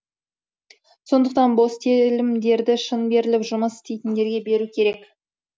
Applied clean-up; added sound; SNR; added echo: none; none; none; none.